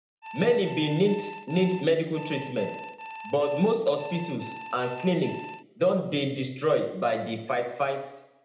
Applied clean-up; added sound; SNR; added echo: none; Alarm; 14 dB; reverberation time 0.8 s.